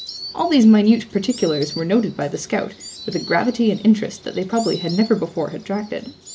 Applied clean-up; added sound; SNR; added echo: none; Insect; 18 dB; none.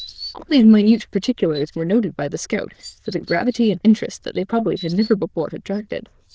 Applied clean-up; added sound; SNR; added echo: neural diffusion model UNIVERSE++.